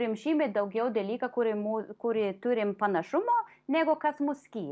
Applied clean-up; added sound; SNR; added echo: none; none; none; none.